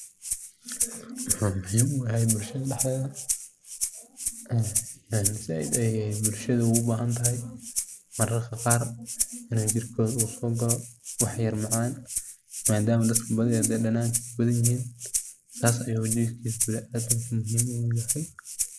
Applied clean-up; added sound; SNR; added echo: neural mask model Resemble Enhance denoiser.